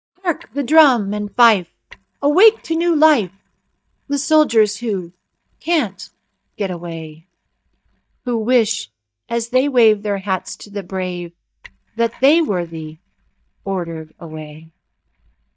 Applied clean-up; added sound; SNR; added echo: neural mask model DeepFilterNet 3.